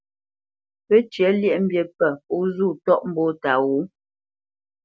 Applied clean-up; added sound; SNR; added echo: none; none; none; none.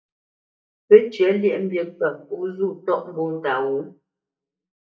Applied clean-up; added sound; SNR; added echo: neural mask model DeepFilterNet 3.